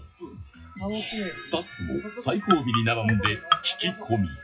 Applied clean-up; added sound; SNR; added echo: classical method WPE with log-MMSE.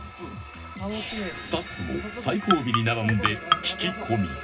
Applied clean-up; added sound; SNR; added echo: none; Marimba, xylophone; -1 dB; reverberation time 0.4 s.